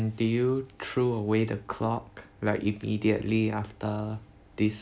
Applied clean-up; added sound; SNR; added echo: none; none; none; none.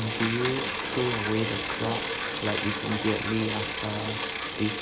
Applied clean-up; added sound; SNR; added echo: none; Bicycle; 1 dB; none.